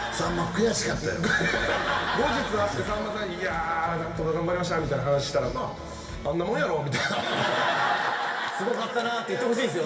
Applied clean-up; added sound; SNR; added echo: none; none; none; reverberation time 2.5 s.